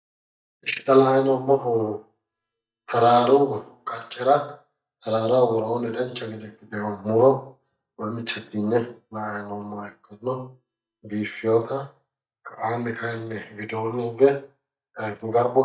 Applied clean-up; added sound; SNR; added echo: neural mask model DeepFilterNet 3.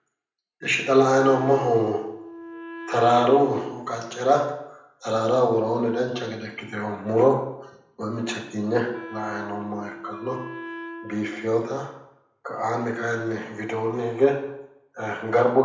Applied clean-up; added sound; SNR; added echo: none; Wind instrument, woodwind instrument; 14 dB; reverberation time 0.7 s.